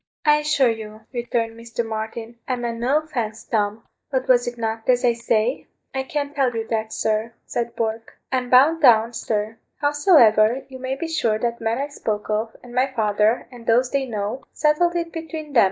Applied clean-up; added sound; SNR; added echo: neural mask model DeepFilterNet 3.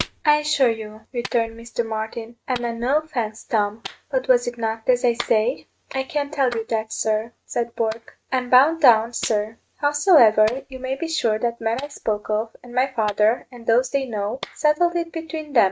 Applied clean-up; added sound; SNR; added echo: neural mask model RNNoise.